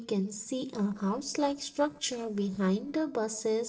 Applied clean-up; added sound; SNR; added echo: neural separator model SepFormer DNS4.